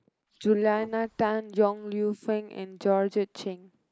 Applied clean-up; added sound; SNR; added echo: neural mask model Resemble Enhance denoiser.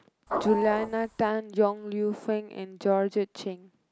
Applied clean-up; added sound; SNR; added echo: none; Printer / Engine; 6 dB; none.